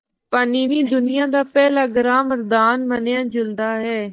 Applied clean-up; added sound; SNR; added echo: neural mask model DeepFilterNet 3.